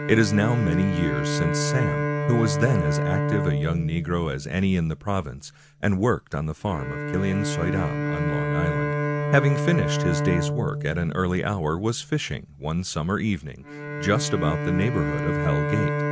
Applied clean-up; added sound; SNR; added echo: none; Bowed string instrument; 2 dB; none.